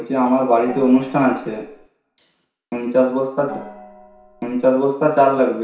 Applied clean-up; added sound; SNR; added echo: none; Gong; 19 dB; reverberation time 0.6 s.